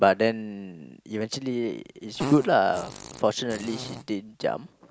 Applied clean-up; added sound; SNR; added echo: none; Fart; 11 dB; none.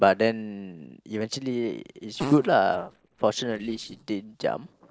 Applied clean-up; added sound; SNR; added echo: neural separator model SepFormer DNS4.